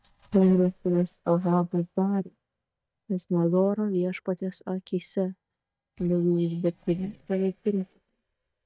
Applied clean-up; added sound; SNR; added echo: neural mask model DeepFilterNet 3.